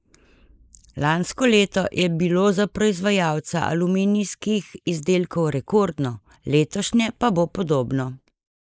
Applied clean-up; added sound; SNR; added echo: neural mask model Resemble Enhance denoiser.